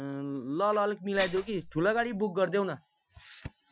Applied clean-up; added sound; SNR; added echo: classical method Wiener filter.